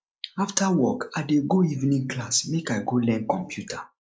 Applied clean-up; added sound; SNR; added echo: neural mask model Resemble Enhance denoiser.